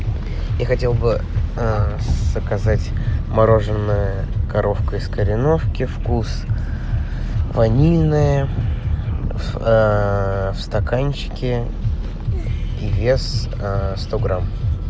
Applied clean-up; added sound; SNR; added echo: none; none; none; none.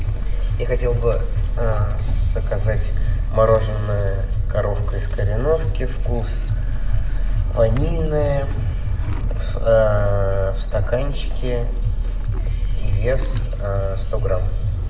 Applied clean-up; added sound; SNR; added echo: none; Livestock, farm animals, working animals; 7 dB; reverberation time 0.7 s.